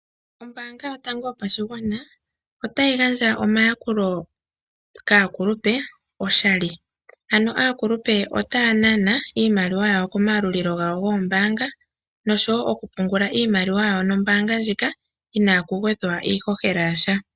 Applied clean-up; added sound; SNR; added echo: none; none; none; none.